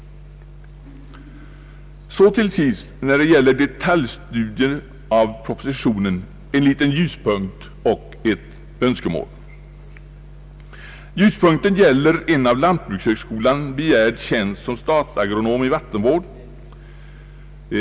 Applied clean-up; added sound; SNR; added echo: none; none; none; none.